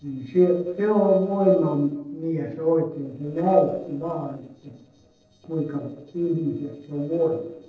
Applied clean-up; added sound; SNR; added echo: neural separator model SepFormer DNS4.